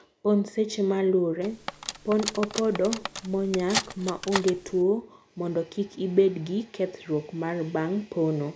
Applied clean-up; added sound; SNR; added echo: none; Cutlery, silverware; 6 dB; none.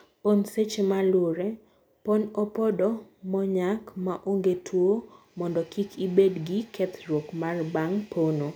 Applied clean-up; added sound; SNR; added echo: none; none; none; none.